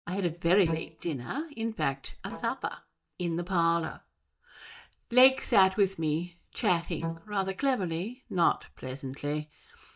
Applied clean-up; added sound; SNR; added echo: neural mask model DeepFilterNet 3.